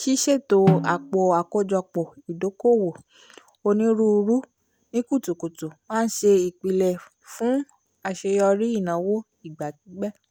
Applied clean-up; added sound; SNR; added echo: none; Snare drum; 4 dB; none.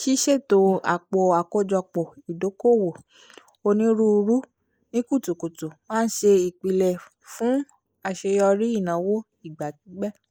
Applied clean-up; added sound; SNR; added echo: neural mask model Resemble Enhance denoiser.